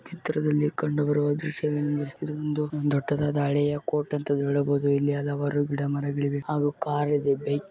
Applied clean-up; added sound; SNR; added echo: none; none; none; none.